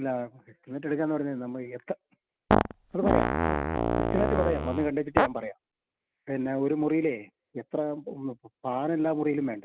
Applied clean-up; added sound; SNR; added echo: none; Fart; -4 dB; none.